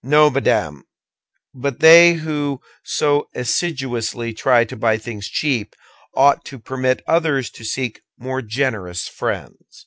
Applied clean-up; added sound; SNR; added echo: none; none; none; none.